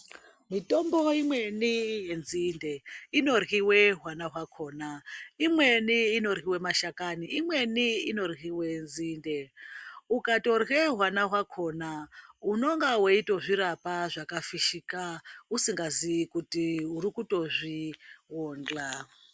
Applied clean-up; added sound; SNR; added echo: none; none; none; none.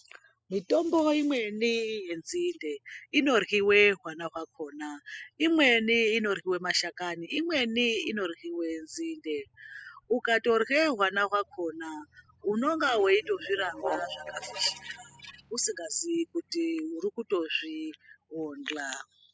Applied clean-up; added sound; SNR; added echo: classical method spectral subtraction.